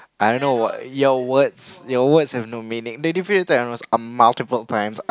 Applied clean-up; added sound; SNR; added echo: none; none; none; none.